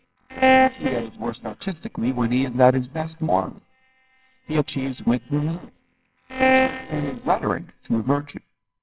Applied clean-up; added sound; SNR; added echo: neural separator model SepFormer WHAMR!.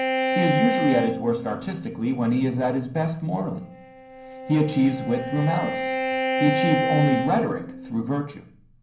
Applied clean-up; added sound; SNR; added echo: none; Bowed string instrument; 3 dB; reverberation time 0.6 s.